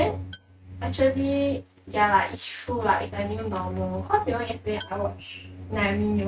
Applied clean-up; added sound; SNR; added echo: neural mask model RNNoise.